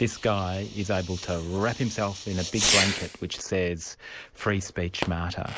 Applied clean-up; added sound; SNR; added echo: none; Fireworks; 4 dB; none.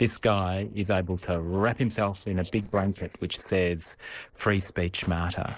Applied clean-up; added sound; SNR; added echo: neural separator model SepFormer DNS4.